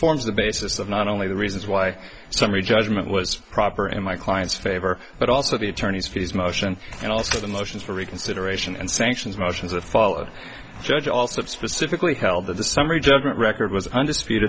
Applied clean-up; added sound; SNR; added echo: none; none; none; none.